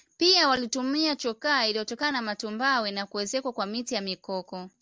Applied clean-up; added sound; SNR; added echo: none; none; none; none.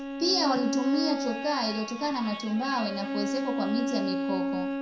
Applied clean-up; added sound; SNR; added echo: none; Bowed string instrument; 2 dB; reverberation time 0.5 s.